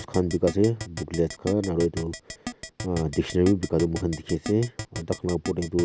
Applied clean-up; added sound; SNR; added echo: none; Keyboard (musical); 12 dB; none.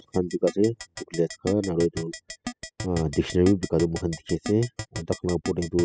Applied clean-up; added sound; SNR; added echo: classical method spectral subtraction.